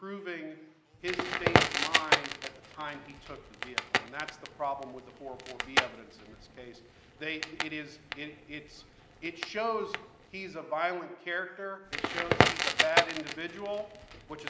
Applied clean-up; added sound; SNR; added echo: none; Crackle; -5 dB; none.